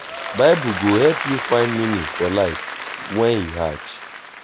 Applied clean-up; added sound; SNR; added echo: none; Applause; 8 dB; none.